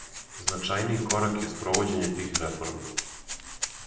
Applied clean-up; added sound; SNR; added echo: none; Rattle (instrument); 4 dB; reverberation time 0.9 s.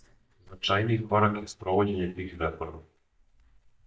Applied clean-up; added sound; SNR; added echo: neural mask model DeepFilterNet 3.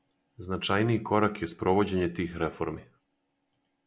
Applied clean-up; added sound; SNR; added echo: none; none; none; none.